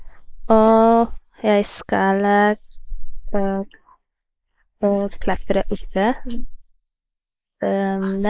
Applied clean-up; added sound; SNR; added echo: neural mask model Resemble Enhance denoiser.